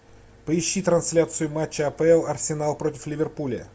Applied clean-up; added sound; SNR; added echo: none; none; none; none.